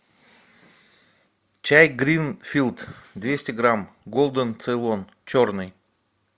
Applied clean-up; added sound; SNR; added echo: none; none; none; none.